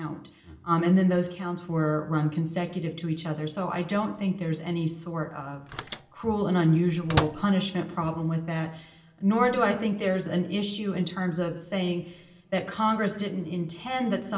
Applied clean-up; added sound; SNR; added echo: none; Microwave oven; 5 dB; reverberation time 0.8 s.